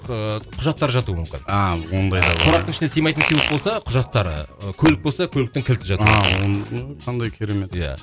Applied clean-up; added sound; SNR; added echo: none; Fart; 2 dB; none.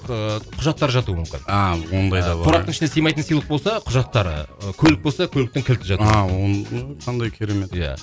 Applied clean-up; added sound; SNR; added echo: none; none; none; none.